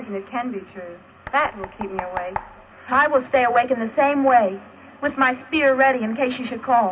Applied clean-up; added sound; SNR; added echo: none; Knock; 15 dB; reverberation time 1.6 s.